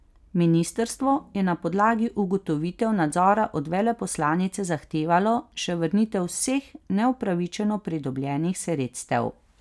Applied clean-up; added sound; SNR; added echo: none; none; none; none.